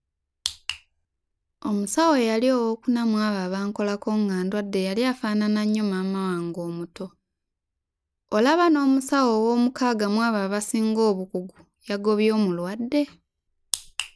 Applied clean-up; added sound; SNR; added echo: none; none; none; none.